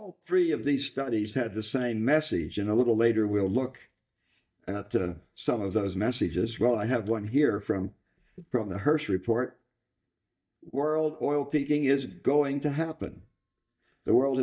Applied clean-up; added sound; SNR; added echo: neural mask model DeepFilterNet 3.